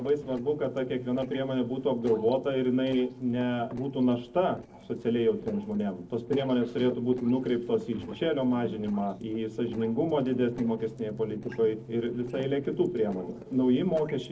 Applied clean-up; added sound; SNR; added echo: neural separator model SepFormer DNS4.